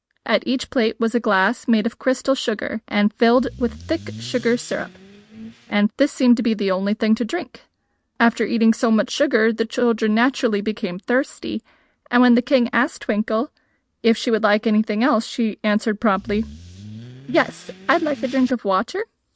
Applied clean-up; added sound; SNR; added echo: neural mask model RNNoise.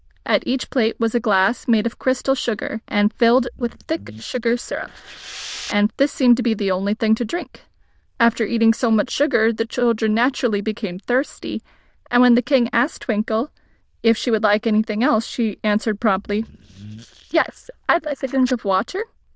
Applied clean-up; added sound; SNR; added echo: neural diffusion model UNIVERSE++.